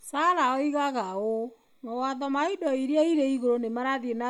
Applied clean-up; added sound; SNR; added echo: none; none; none; none.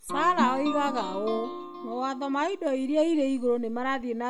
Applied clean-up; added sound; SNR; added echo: none; Guitar; 8 dB; none.